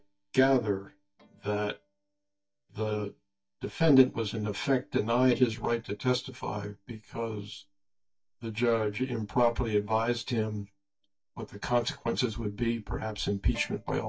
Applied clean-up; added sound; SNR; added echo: neural mask model DeepFilterNet 3.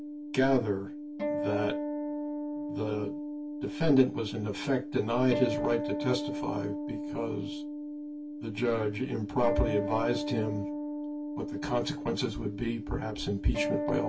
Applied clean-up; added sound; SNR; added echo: none; Acoustic guitar; 4 dB; reverberation time 0.1 s.